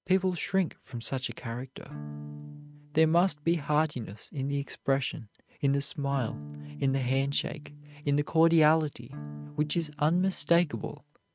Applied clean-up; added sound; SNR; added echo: neural mask model RNNoise.